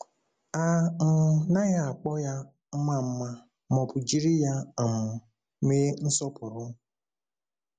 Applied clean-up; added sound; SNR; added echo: none; none; none; none.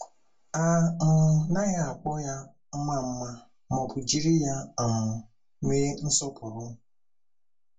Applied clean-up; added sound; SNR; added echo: none; none; none; reverberation time 0.1 s.